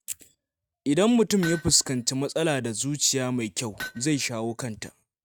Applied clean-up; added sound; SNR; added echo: neural mask model RNNoise.